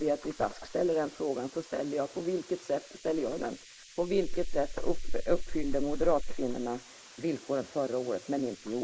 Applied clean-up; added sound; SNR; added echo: neural mask model Resemble Enhance denoiser.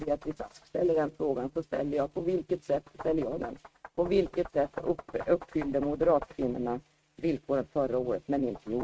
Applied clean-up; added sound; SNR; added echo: neural mask model RNNoise.